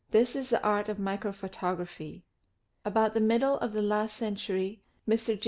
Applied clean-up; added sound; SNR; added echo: none; none; none; none.